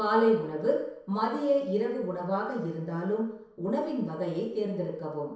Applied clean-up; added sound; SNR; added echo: none; none; none; reverberation time 0.7 s.